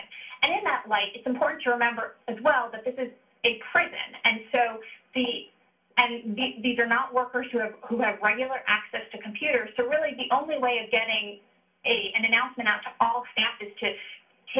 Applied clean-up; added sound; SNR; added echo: none; none; none; reverberation time 0.3 s.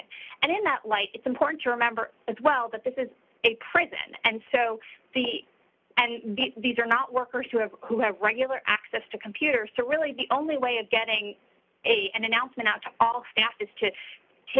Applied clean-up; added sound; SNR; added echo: none; none; none; none.